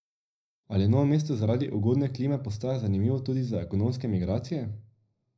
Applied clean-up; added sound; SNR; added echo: none; none; none; reverberation time 0.4 s.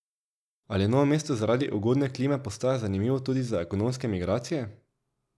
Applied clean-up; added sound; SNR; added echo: none; none; none; none.